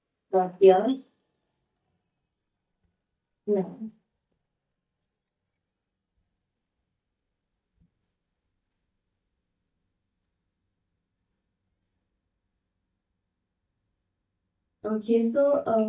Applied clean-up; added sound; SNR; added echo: neural mask model DeepFilterNet 3.